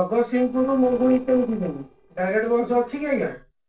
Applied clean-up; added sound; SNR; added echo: neural separator model SepFormer DNS4.